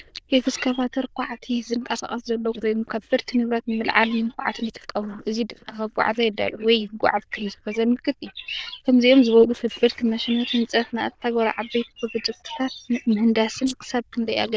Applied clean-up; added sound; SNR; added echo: neural diffusion model UNIVERSE++.